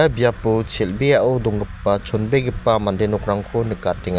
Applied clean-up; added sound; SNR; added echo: none; none; none; none.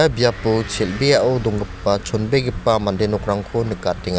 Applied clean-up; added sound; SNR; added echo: none; Motor vehicle (road) / Engine; 19 dB; none.